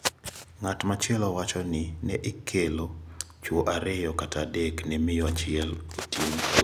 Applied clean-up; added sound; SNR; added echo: none; none; none; none.